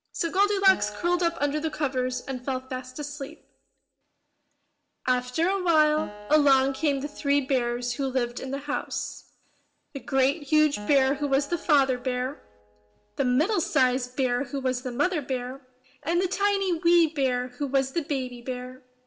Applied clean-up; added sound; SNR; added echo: none; Acoustic guitar; 19 dB; reverberation time 0.4 s.